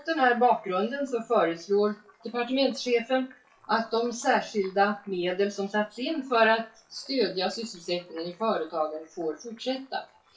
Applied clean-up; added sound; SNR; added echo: classical method WPE with log-MMSE.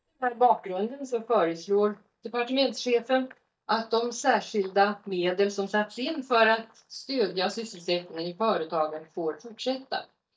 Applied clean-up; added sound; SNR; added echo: neural mask model DeepFilterNet 3.